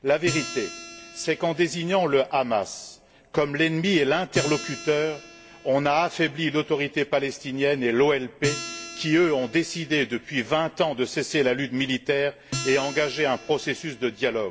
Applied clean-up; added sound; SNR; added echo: none; Acoustic guitar; 15 dB; reverberation time 0.3 s.